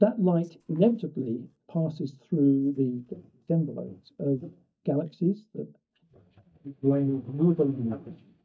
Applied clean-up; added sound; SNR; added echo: neural mask model DeepFilterNet 3.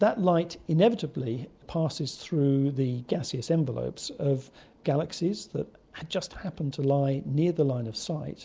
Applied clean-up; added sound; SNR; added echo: none; none; none; none.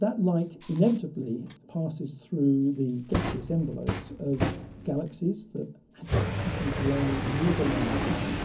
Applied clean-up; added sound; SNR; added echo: none; Fire; 4 dB; reverberation time 0.4 s.